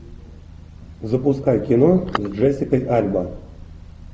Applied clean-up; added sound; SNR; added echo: none; none; none; none.